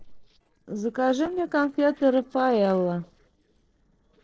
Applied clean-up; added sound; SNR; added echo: neural separator model SepFormer DNS4.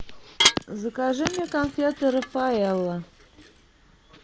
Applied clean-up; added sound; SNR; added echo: none; Dishes, pots, and pans / Glass; 3 dB; none.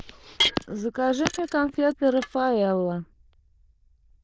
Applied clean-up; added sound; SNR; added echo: neural diffusion model UNIVERSE++.